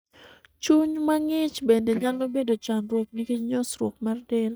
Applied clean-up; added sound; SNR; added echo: neural mask model DeepFilterNet 3.